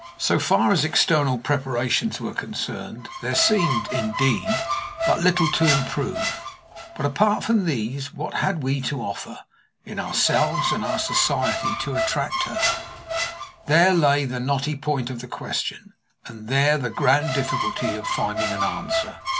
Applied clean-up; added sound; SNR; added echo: none; Squeak; 6 dB; none.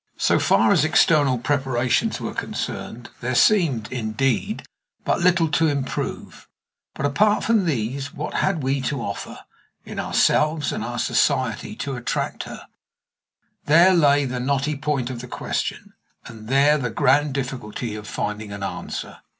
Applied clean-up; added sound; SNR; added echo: none; none; none; none.